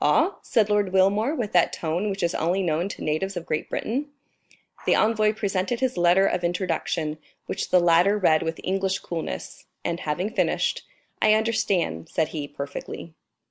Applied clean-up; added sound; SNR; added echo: none; none; none; none.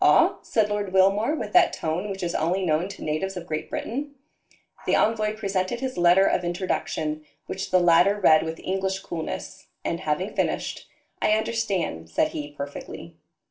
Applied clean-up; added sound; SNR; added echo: none; none; none; reverberation time 0.2 s.